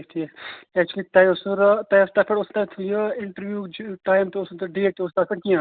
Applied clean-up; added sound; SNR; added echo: none; none; none; none.